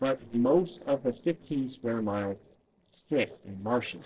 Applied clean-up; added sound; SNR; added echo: neural separator model SepFormer DNS4.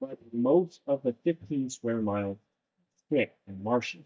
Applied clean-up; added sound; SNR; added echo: neural mask model DeepFilterNet 3.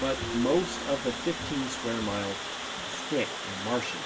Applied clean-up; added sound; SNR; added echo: none; Water; 5 dB; reverberation time 0.2 s.